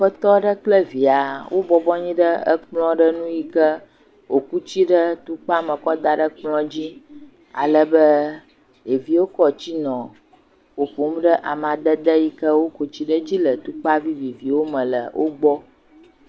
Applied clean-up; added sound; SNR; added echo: none; none; none; none.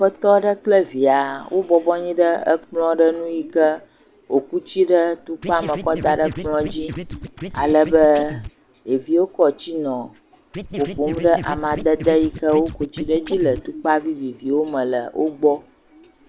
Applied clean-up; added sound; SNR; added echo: none; Scratching (performance technique); 11 dB; none.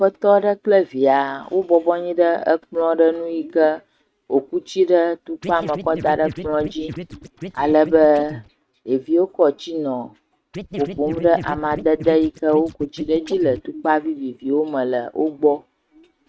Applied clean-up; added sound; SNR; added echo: neural mask model RNNoise.